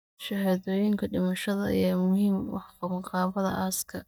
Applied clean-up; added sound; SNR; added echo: neural mask model DeepFilterNet 3.